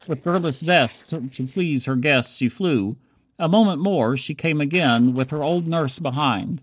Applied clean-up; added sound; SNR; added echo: neural separator model SepFormer DNS4.